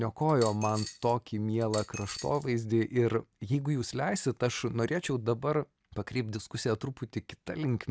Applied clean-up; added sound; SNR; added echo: none; Coin (dropping); 14 dB; none.